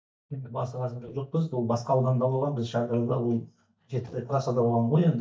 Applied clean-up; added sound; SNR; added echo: neural mask model DeepFilterNet 3.